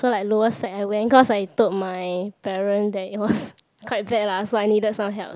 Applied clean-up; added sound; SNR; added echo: none; none; none; none.